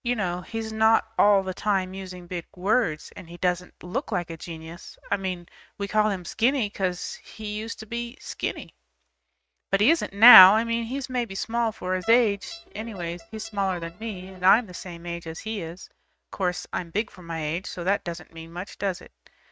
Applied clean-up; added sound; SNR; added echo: neural mask model RNNoise.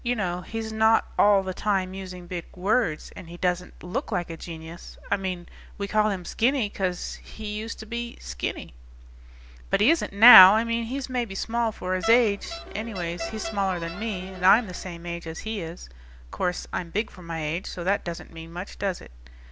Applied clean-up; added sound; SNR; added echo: none; Crowd; 11 dB; none.